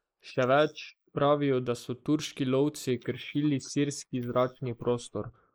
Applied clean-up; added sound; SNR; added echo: neural mask model Resemble Enhance denoiser.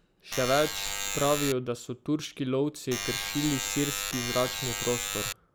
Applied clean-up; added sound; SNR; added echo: none; Alarm; 2 dB; none.